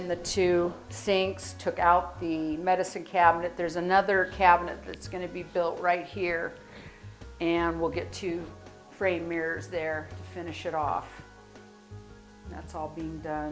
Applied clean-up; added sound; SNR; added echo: none; none; none; none.